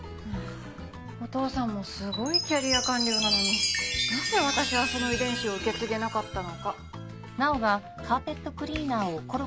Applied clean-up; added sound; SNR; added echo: none; Chime; 3 dB; none.